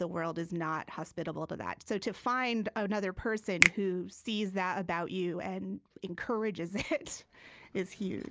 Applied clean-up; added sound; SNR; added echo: none; Finger snapping; 0 dB; none.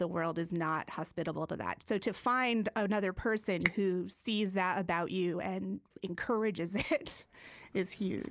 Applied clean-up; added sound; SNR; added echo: neural mask model Resemble Enhance denoiser.